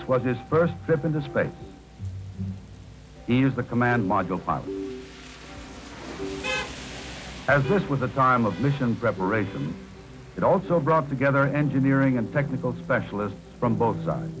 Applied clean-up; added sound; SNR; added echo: none; Rain; 18 dB; none.